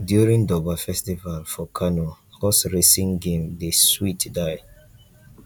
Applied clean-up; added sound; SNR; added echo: none; none; none; none.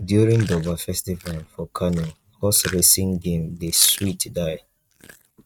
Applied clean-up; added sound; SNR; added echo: neural mask model RNNoise.